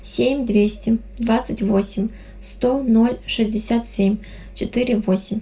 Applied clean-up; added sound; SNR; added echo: none; none; none; reverberation time 0.2 s.